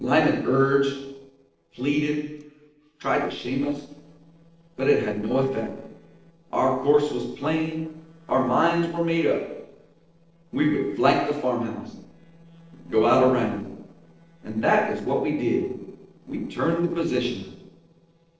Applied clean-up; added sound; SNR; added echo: neural separator model SepFormer DNS4.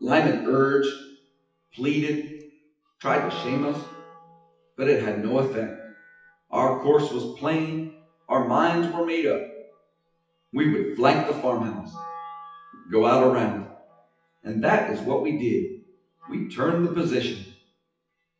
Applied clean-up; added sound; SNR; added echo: classical method WPE with log-MMSE.